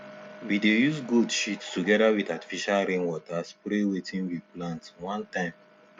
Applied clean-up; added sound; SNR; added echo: none; none; none; none.